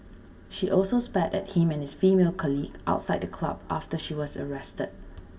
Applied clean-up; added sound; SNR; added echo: none; none; none; reverberation time 1.5 s.